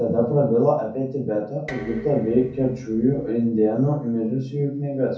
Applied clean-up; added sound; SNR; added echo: none; Dishes, pots, and pans; 18 dB; reverberation time 0.5 s.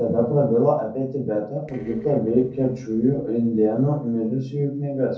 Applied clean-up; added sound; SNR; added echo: neural separator model SepFormer DNS4.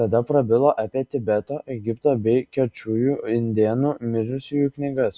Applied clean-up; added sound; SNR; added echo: none; none; none; none.